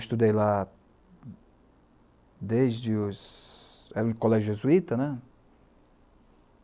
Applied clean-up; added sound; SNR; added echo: none; none; none; none.